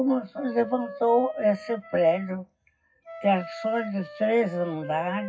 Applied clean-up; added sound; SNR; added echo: classical method WPE with log-MMSE.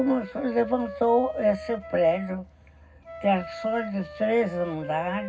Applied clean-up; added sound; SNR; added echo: none; Wind instrument, woodwind instrument; 14 dB; reverberation time 0.4 s.